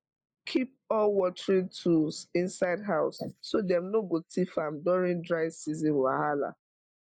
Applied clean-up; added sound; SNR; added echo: neural mask model Resemble Enhance denoiser.